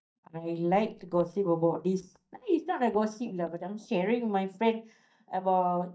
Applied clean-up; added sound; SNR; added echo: neural mask model DeepFilterNet 3.